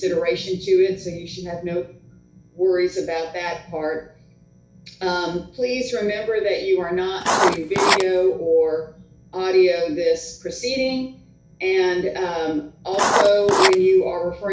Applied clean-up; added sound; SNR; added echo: none; Writing; -1 dB; reverberation time 0.5 s.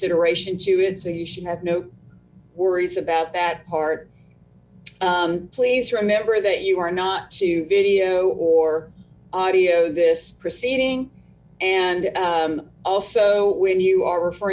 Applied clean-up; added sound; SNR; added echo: none; none; none; none.